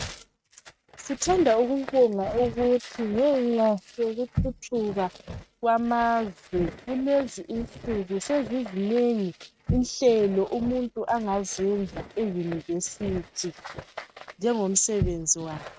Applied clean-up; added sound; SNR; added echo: neural mask model RNNoise.